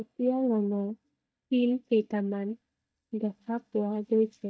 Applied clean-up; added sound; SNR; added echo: neural mask model DeepFilterNet 3.